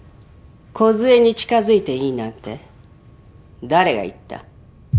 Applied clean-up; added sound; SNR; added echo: none; none; none; none.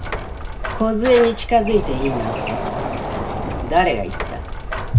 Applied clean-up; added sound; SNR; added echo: none; Door; 5 dB; reverberation time 0.4 s.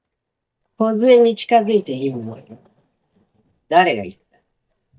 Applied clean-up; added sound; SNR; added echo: neural mask model DeepFilterNet 3.